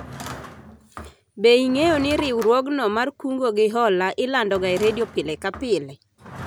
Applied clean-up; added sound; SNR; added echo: none; Drawer open or close / Wood; 16 dB; none.